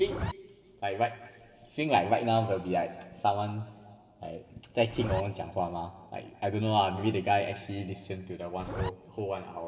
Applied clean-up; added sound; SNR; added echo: none; Zipper (clothing); 3 dB; reverberation time 2.0 s.